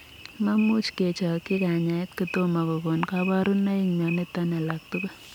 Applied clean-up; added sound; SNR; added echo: none; none; none; none.